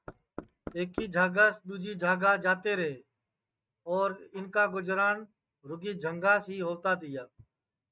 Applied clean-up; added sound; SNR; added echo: neural mask model RNNoise.